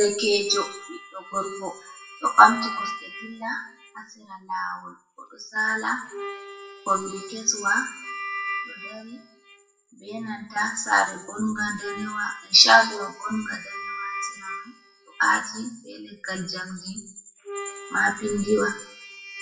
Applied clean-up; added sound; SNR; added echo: classical method WPE with log-MMSE.